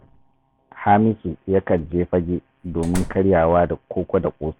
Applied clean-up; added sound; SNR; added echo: none; Slam; 11 dB; none.